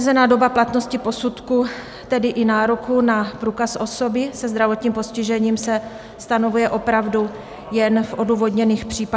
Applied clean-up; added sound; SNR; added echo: none; none; none; none.